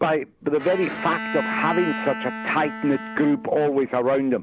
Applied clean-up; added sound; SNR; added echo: none; Bowed string instrument; 9 dB; none.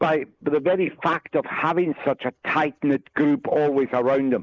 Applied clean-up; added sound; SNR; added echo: neural mask model Resemble Enhance denoiser.